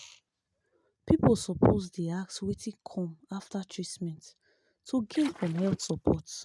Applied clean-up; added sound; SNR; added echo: neural mask model RNNoise.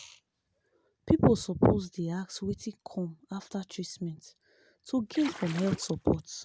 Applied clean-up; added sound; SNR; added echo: none; Splash, splatter; 13 dB; none.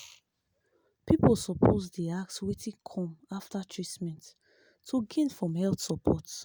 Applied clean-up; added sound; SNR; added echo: none; none; none; none.